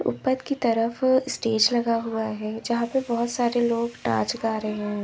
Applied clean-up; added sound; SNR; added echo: none; none; none; none.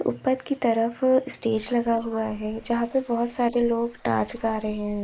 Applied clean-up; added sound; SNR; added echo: neural mask model Resemble Enhance denoiser.